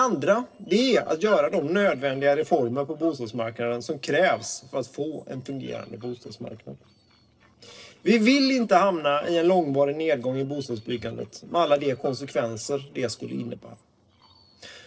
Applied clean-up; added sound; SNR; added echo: neural separator model SepFormer DNS4.